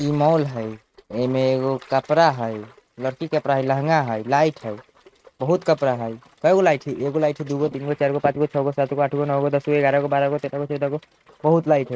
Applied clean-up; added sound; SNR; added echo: neural mask model RNNoise.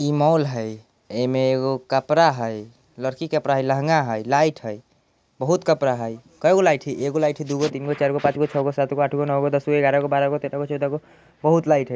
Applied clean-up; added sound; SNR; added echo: none; none; none; none.